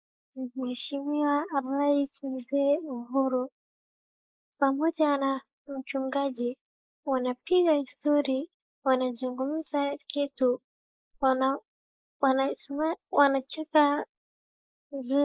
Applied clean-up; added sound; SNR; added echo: neural mask model Resemble Enhance denoiser.